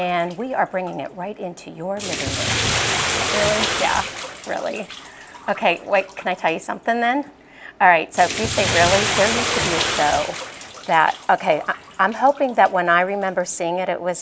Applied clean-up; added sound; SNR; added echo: none; Bathtub (filling or washing); 5 dB; none.